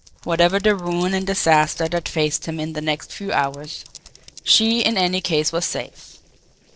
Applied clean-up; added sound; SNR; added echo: neural separator model SepFormer DNS4.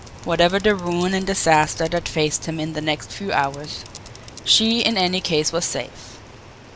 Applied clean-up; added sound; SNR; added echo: none; Mechanisms / Bicycle + Rain; 17 dB; none.